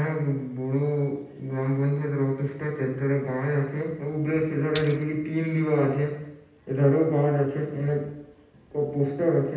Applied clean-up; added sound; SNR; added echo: none; Splash, splatter; 17 dB; reverberation time 0.9 s.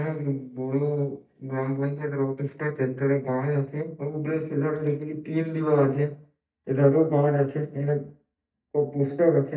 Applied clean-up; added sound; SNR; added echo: neural mask model DeepFilterNet 3.